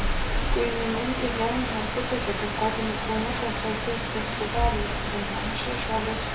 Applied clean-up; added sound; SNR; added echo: none; Rain; -2 dB; reverberation time 0.3 s.